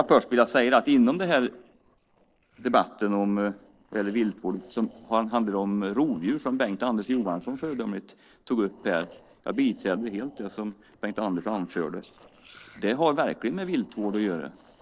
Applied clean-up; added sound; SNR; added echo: neural separator model SepFormer DNS4.